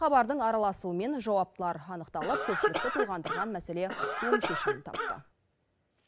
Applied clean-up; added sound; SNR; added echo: none; Cough; 0 dB; none.